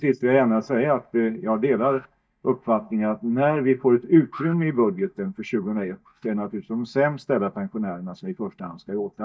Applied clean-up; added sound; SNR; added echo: neural mask model DeepFilterNet 3.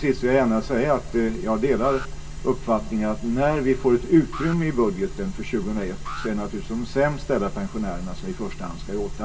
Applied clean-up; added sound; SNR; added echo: none; Alarm; 19 dB; reverberation time 0.2 s.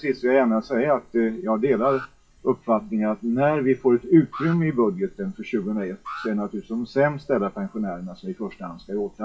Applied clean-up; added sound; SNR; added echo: classical method WPE with log-MMSE.